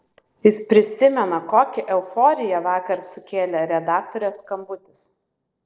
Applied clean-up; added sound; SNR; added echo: neural separator model SepFormer DNS4.